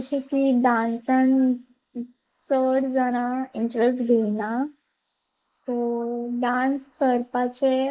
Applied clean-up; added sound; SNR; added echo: neural mask model Resemble Enhance denoiser.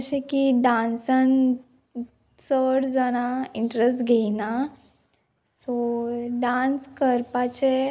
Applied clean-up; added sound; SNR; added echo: none; none; none; none.